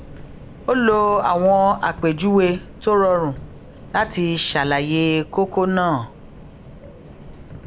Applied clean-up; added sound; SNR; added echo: none; Subway, metro, underground; 18 dB; none.